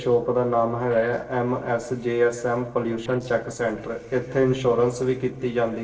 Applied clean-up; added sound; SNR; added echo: neural separator model SepFormer DNS4.